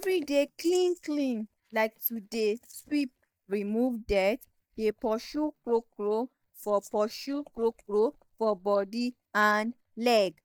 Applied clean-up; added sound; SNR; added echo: neural mask model DeepFilterNet 3.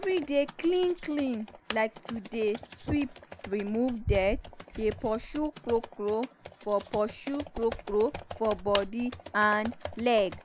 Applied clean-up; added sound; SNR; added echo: none; Rattle (instrument) + Computer keyboard; 8 dB; none.